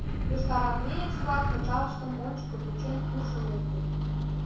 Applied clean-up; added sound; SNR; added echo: none; Microwave oven; -5 dB; reverberation time 0.7 s.